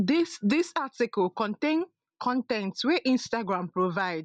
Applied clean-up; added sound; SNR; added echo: none; none; none; none.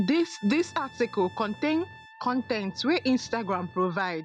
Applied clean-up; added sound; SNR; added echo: none; Bass guitar + Brass instrument; 20 dB; none.